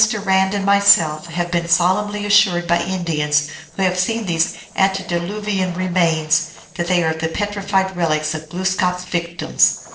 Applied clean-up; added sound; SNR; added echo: neural separator model SepFormer DNS4.